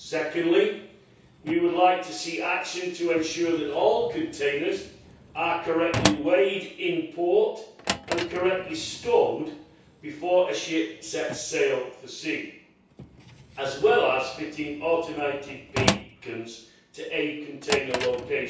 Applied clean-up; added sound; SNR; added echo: none; Drawer open or close; 10 dB; reverberation time 0.6 s.